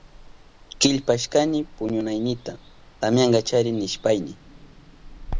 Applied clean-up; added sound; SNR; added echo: none; Water; 14 dB; none.